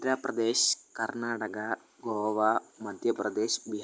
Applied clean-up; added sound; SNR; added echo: neural mask model Resemble Enhance denoiser.